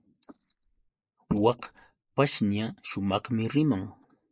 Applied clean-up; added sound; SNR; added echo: neural mask model Resemble Enhance denoiser.